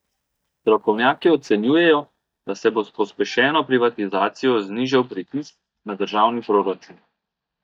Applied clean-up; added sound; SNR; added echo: neural mask model DeepFilterNet 3.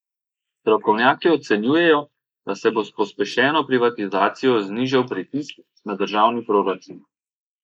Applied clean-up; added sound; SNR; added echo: neural mask model Resemble Enhance denoiser.